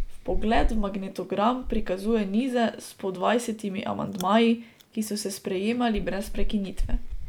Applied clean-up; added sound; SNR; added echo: none; Chewing, mastication; 4 dB; none.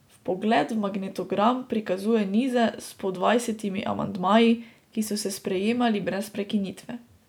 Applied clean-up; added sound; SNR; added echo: none; none; none; none.